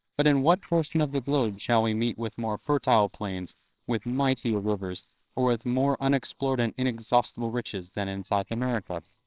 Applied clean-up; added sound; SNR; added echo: neural separator model SepFormer WHAMR!.